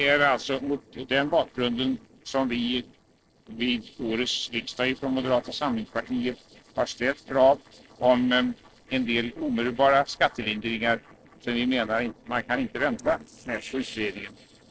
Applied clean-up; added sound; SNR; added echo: neural separator model SepFormer DNS4.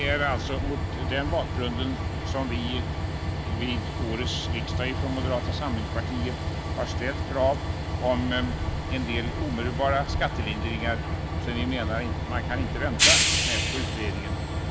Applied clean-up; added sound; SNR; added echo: none; Train; -3 dB; none.